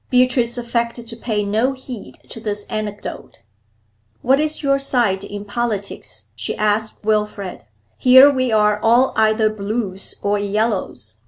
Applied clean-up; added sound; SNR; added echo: none; none; none; none.